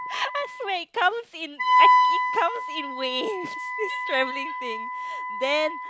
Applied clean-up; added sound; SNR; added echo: none; Wind instrument, woodwind instrument; -4 dB; none.